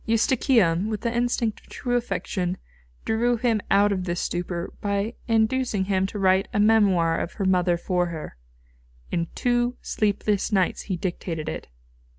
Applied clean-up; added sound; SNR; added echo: none; none; none; none.